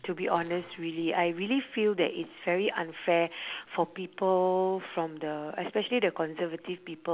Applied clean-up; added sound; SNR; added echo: none; none; none; none.